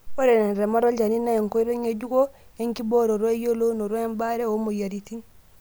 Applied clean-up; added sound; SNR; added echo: none; none; none; none.